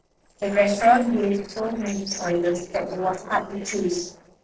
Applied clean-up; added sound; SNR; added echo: neural separator model SepFormer DNS4.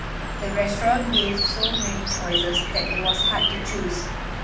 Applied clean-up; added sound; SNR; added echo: none; Bird; -3 dB; reverberation time 0.4 s.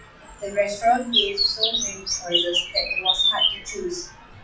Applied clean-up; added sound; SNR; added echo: classical method WPE with log-MMSE.